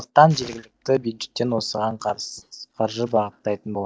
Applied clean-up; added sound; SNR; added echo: neural mask model DeepFilterNet 3.